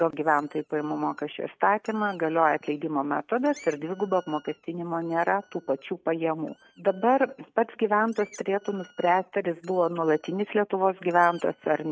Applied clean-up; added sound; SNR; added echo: neural mask model RNNoise.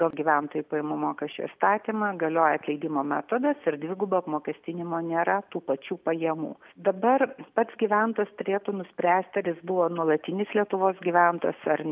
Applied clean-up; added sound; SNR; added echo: none; none; none; none.